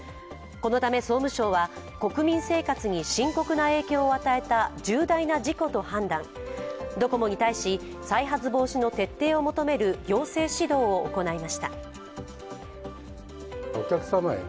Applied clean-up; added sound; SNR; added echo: none; none; none; none.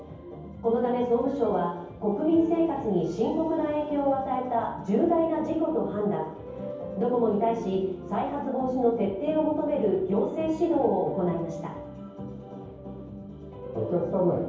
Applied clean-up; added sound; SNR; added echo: none; none; none; reverberation time 0.9 s.